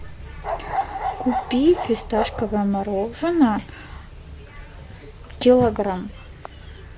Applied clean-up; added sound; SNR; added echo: none; Bark; 5 dB; none.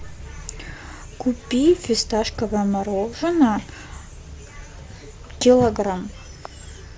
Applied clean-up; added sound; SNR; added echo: none; none; none; none.